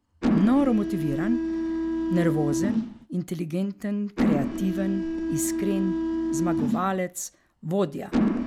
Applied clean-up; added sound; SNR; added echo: none; Mechanisms; 0 dB; none.